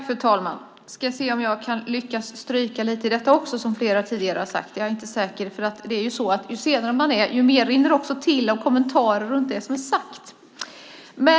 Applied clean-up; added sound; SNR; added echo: none; none; none; none.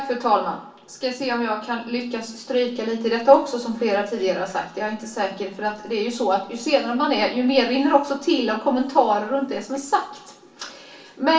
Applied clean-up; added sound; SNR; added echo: none; none; none; reverberation time 0.3 s.